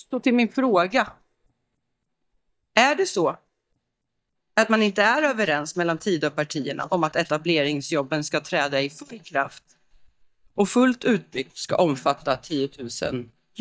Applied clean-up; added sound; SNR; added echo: neural mask model DeepFilterNet 3.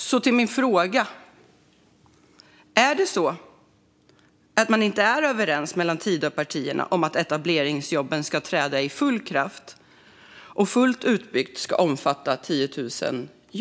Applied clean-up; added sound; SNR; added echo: none; none; none; none.